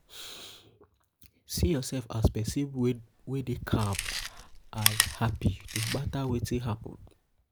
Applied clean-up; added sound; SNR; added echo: none; Chewing, mastication; 6 dB; none.